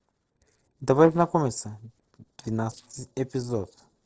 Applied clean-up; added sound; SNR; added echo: neural separator model SepFormer DNS4.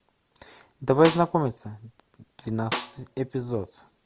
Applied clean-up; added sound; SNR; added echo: none; Snare drum; 9 dB; none.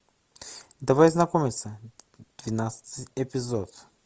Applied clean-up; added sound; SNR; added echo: none; none; none; none.